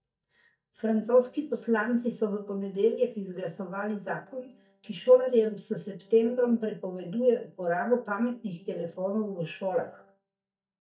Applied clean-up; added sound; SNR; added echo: neural mask model DeepFilterNet 3.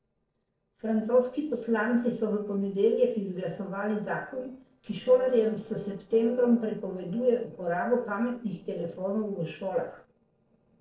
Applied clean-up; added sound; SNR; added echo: neural separator model SepFormer DNS4.